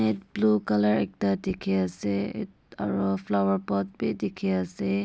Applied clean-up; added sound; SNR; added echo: none; none; none; none.